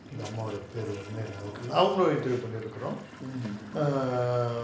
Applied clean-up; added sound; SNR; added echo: none; Toilet flush; 18 dB; none.